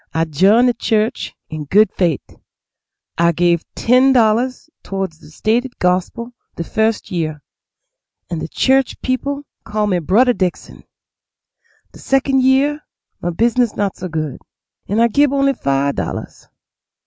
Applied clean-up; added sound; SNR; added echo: none; none; none; none.